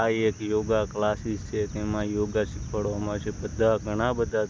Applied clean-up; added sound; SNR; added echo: none; none; none; none.